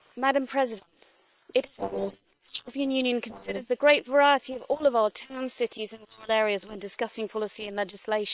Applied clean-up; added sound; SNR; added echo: neural separator model SepFormer WHAM!.